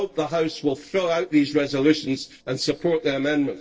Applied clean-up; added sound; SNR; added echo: neural separator model SepFormer DNS4.